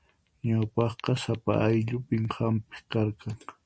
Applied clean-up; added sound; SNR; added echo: none; none; none; none.